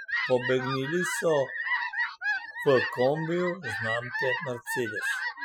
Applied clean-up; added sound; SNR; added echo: classical method Wiener filter.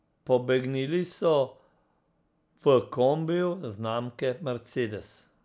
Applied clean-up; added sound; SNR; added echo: none; none; none; none.